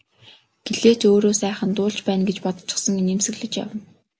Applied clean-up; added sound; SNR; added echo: none; none; none; none.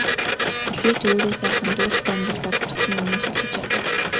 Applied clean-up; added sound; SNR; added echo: none; Printer; -4 dB; none.